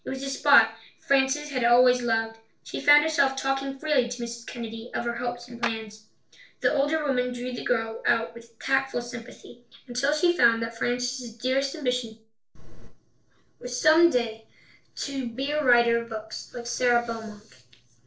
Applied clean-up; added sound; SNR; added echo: neural separator model SepFormer DNS4.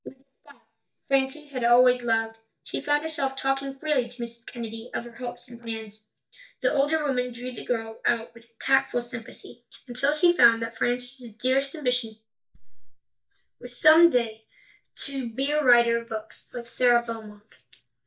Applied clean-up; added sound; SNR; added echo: neural mask model DeepFilterNet 3.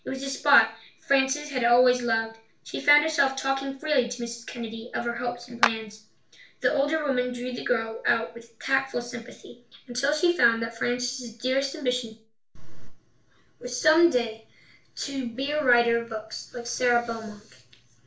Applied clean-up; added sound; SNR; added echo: none; Clapping; 4 dB; reverberation time 0.4 s.